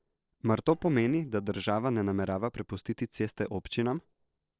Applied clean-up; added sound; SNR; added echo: neural separator model SepFormer DNS4.